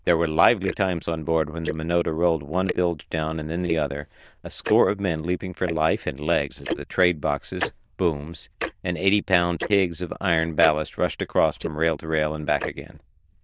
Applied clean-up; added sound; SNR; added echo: neural diffusion model UNIVERSE++.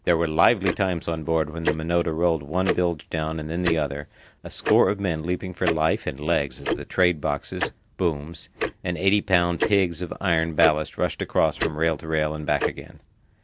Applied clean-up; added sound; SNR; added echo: none; Tick-tock; 9 dB; none.